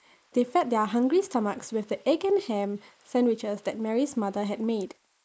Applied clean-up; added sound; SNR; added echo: neural mask model Resemble Enhance denoiser.